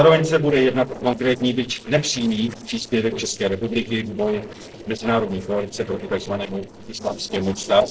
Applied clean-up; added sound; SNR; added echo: neural separator model SepFormer DNS4.